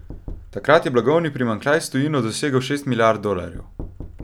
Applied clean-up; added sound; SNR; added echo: none; Knock; 18 dB; none.